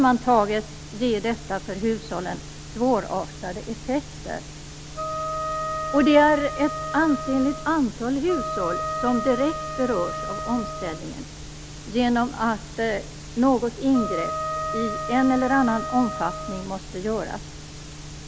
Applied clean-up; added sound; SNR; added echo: none; Wind instrument, woodwind instrument; 6 dB; none.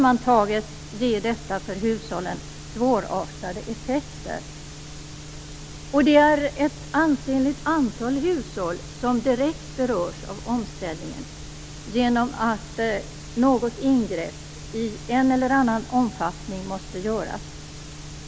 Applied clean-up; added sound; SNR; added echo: none; none; none; none.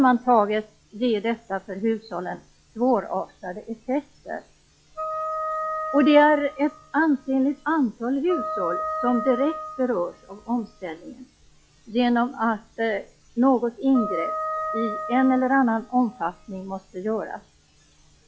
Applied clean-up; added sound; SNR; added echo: classical method log-MMSE.